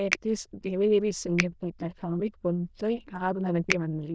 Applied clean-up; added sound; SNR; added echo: neural diffusion model UNIVERSE++.